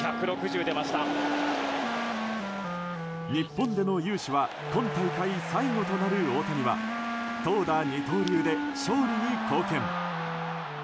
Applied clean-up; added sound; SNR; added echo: none; Wind instrument, woodwind instrument; 5 dB; none.